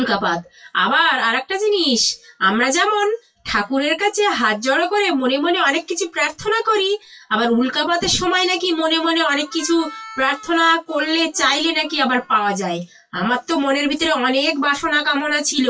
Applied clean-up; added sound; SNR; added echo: classical method WPE with log-MMSE.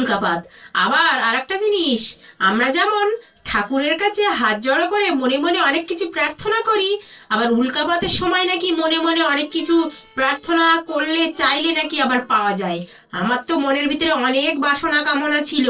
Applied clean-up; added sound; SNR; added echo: neural separator model SepFormer DNS4.